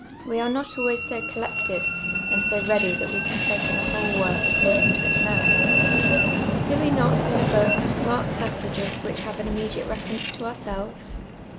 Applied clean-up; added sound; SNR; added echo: none; Train; -4 dB; none.